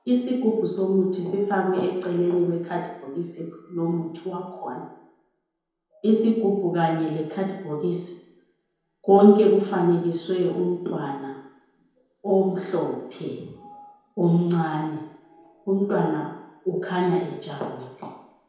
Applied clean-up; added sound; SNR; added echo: none; none; none; reverberation time 0.9 s.